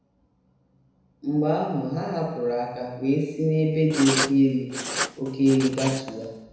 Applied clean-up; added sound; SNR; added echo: none; Writing; 6 dB; reverberation time 1.0 s.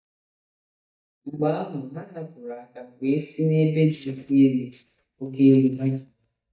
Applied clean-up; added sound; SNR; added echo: neural mask model DeepFilterNet 3.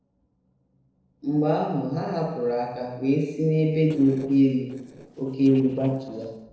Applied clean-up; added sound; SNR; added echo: neural separator model SepFormer DNS4.